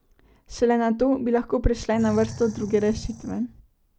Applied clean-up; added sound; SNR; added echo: none; Animal; 15 dB; none.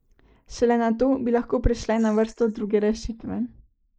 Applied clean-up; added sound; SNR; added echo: neural mask model Resemble Enhance denoiser.